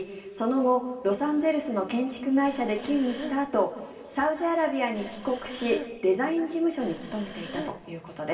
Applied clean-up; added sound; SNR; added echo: none; Breathing; 12 dB; reverberation time 2.2 s.